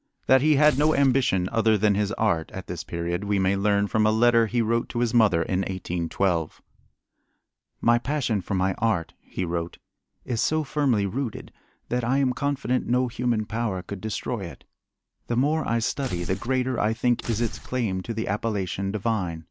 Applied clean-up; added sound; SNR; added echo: none; Tearing; 9 dB; none.